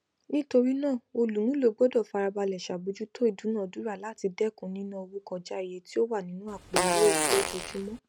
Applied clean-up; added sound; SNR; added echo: none; Fart; 0 dB; none.